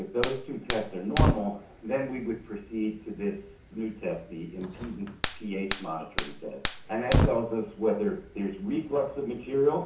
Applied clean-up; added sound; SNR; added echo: none; Fire; 0 dB; reverberation time 0.6 s.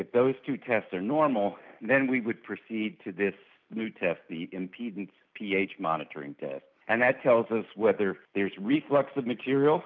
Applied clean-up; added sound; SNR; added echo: none; none; none; none.